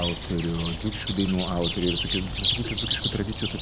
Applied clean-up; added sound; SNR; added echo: none; Chirp, tweet; -1 dB; none.